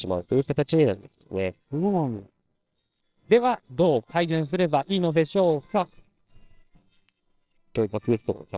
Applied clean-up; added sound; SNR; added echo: neural separator model SepFormer WHAMR!.